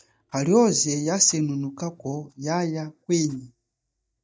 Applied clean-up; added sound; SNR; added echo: neural mask model DeepFilterNet 3.